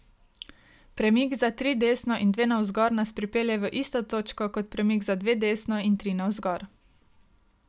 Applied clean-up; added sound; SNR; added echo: none; none; none; none.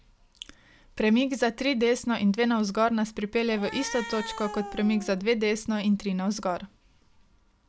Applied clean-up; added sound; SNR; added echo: none; Cat; 12 dB; none.